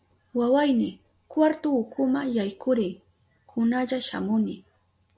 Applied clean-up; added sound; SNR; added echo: none; none; none; none.